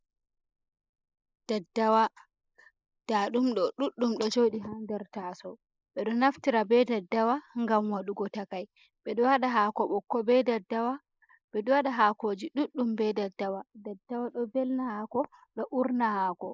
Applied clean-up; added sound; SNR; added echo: neural mask model Resemble Enhance denoiser.